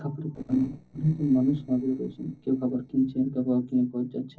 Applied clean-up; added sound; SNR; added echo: neural separator model SepFormer DNS4.